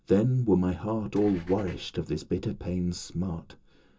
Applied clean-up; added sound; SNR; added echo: none; Engine / Car; 17 dB; reverberation time 0.2 s.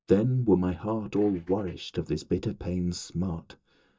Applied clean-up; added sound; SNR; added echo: neural mask model DeepFilterNet 3.